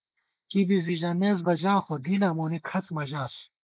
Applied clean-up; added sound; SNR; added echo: neural mask model Resemble Enhance denoiser.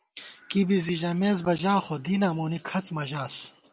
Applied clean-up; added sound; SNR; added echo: none; none; none; none.